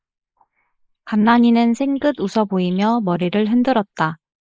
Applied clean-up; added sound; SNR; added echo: neural mask model Resemble Enhance denoiser.